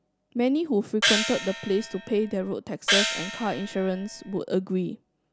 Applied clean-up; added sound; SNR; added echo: none; Gong; 1 dB; none.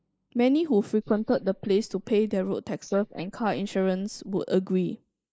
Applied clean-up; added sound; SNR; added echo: neural mask model Resemble Enhance denoiser.